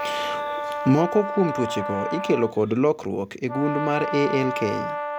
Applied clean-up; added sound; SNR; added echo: none; Brass instrument; 5 dB; none.